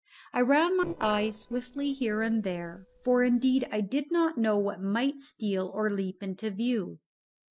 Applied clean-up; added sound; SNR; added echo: neural separator model SepFormer DNS4.